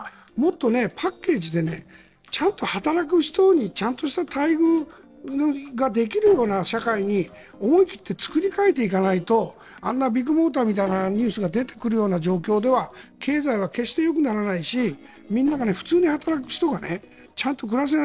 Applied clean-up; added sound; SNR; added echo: neural separator model SepFormer DNS4.